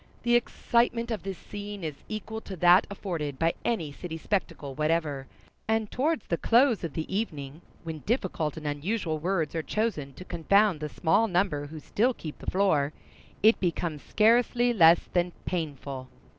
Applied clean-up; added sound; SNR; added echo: none; none; none; none.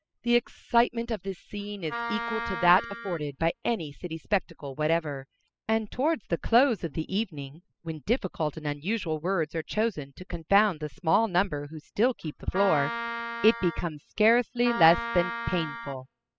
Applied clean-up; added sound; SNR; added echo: classical method spectral subtraction.